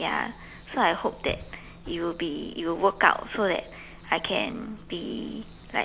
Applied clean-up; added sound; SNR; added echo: none; Bus / Engine; 18 dB; none.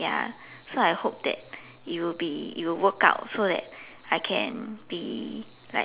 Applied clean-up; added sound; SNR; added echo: none; none; none; none.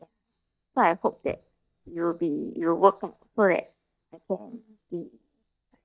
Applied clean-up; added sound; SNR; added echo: neural mask model DeepFilterNet 3.